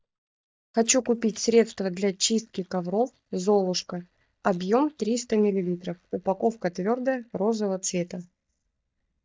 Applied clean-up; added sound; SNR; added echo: neural mask model DeepFilterNet 3.